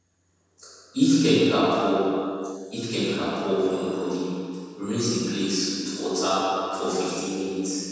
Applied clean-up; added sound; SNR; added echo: none; none; none; reverberation time 2.1 s.